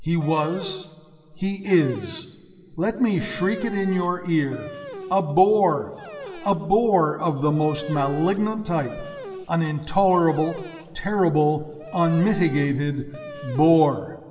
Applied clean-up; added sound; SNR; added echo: none; Dog; 16 dB; reverberation time 2.7 s.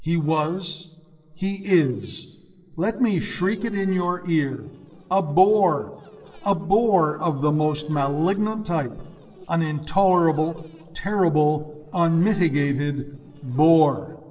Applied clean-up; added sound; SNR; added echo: neural separator model SepFormer DNS4.